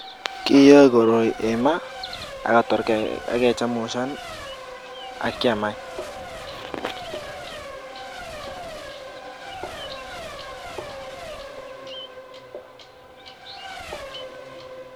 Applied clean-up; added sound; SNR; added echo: none; Race car, auto racing / Accelerating, revving, vroom / Mechanisms; 13 dB; none.